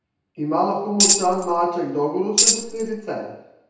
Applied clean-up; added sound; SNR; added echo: none; Tambourine; -4 dB; reverberation time 0.9 s.